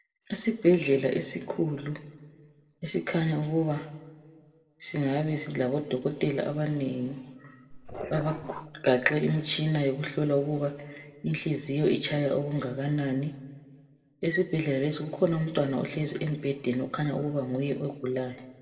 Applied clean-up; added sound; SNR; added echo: none; Dog; 12 dB; reverberation time 1.1 s.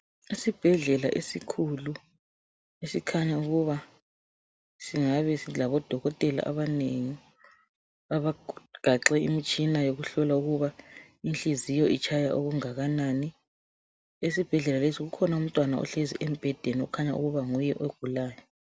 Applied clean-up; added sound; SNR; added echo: none; none; none; none.